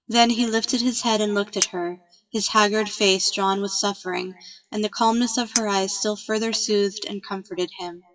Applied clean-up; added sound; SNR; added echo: classical method WPE with log-MMSE.